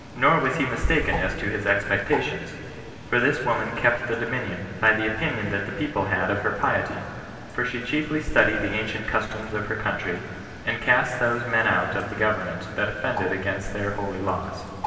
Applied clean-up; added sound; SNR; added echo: none; Bird; 15 dB; reverberation time 2.5 s.